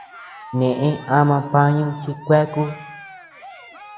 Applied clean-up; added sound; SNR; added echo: none; Cheering; 18 dB; none.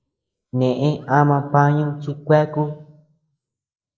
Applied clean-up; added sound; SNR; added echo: neural mask model Resemble Enhance denoiser.